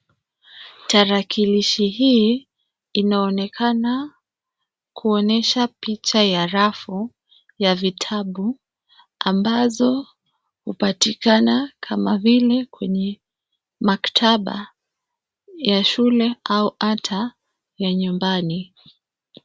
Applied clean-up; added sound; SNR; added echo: none; none; none; none.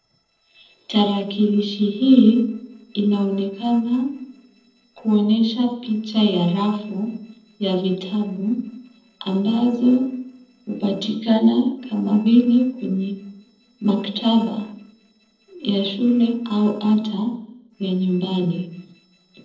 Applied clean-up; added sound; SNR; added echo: neural separator model SepFormer DNS4.